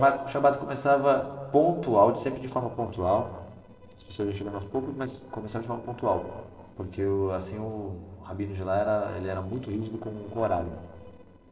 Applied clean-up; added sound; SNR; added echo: neural separator model SepFormer DNS4.